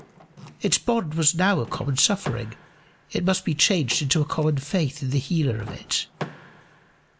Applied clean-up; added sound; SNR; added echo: none; Door / Car; 17 dB; none.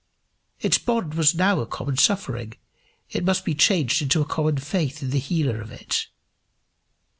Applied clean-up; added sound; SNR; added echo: none; none; none; none.